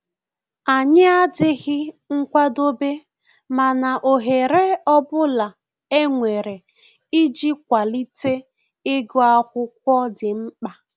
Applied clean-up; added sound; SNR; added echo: none; none; none; none.